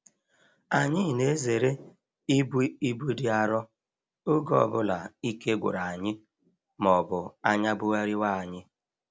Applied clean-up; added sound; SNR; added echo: none; none; none; none.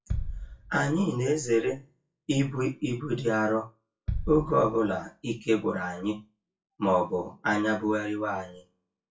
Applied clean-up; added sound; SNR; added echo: classical method WPE with log-MMSE.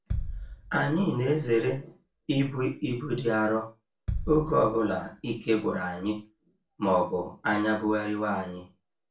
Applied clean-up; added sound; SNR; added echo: none; Bass drum; 12 dB; reverberation time 0.3 s.